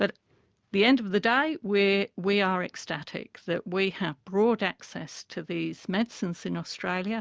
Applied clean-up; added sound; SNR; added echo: none; none; none; none.